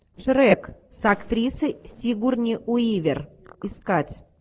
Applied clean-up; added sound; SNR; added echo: neural separator model SepFormer DNS4.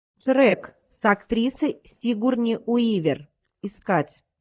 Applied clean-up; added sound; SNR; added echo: neural mask model DeepFilterNet 3.